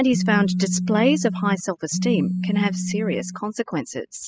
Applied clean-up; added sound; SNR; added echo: classical method spectral subtraction.